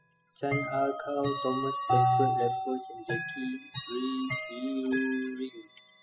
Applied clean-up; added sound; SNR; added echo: classical method spectral subtraction.